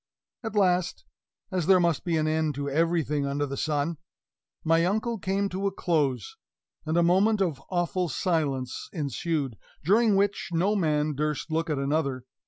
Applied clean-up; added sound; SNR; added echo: none; none; none; none.